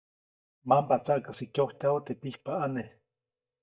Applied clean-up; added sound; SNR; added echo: neural mask model DeepFilterNet 3.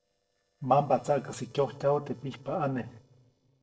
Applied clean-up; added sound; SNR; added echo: neural separator model SepFormer DNS4.